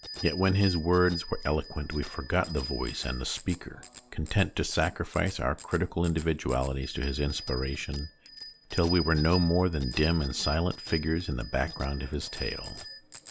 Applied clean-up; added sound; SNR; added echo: none; Bicycle bell; 13 dB; none.